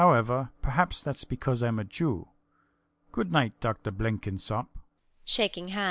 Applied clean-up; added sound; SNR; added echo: none; none; none; none.